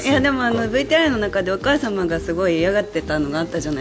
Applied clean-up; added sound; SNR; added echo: none; none; none; none.